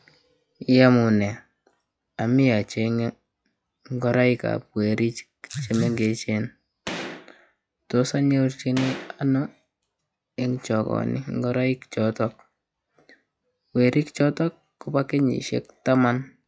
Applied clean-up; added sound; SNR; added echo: classical method log-MMSE.